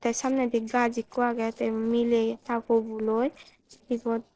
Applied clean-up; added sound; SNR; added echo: neural separator model SepFormer DNS4.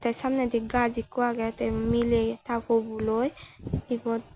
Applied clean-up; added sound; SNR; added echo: none; none; none; none.